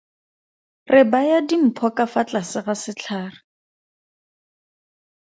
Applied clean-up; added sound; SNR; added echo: none; none; none; none.